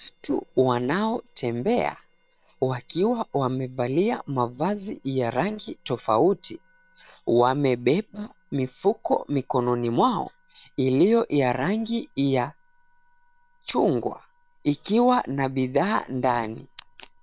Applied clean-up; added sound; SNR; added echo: neural separator model SepFormer WHAM!.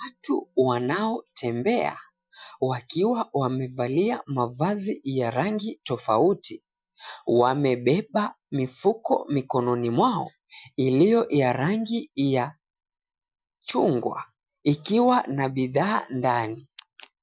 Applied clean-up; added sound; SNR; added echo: classical method Wiener filter.